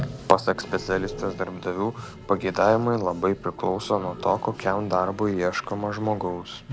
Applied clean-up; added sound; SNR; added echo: none; Toilet flush; 13 dB; none.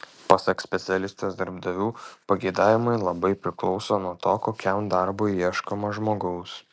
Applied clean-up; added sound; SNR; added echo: none; none; none; none.